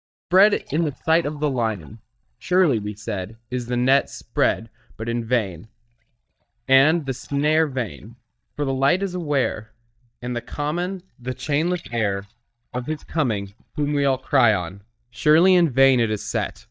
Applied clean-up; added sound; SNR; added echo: neural mask model DeepFilterNet 3.